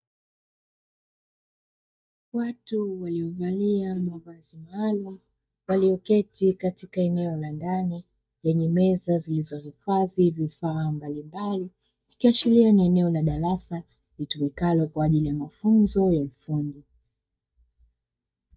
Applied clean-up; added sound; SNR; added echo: neural mask model DeepFilterNet 3.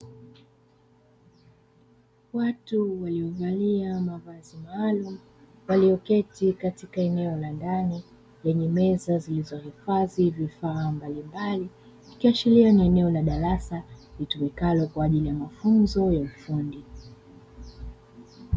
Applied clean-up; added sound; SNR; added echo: none; none; none; none.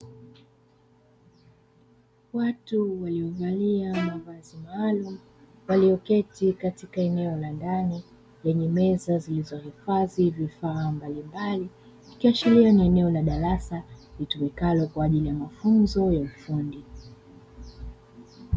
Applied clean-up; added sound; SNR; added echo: none; Bowed string instrument; 14 dB; none.